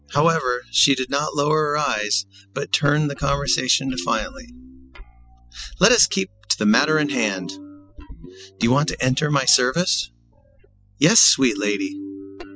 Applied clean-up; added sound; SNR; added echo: classical method spectral subtraction.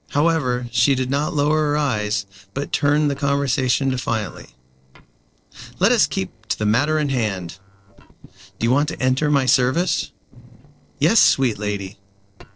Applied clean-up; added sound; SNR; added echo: neural separator model SepFormer DNS4.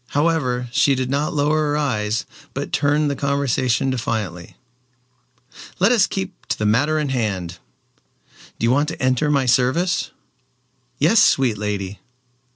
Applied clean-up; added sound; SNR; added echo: none; none; none; none.